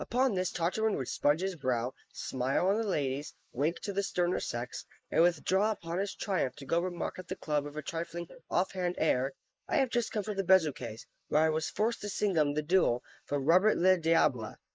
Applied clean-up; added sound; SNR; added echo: neural mask model Resemble Enhance denoiser.